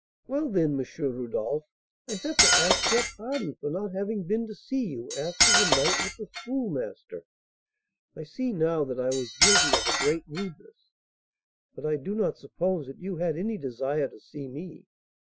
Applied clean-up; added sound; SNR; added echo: classical method Wiener filter.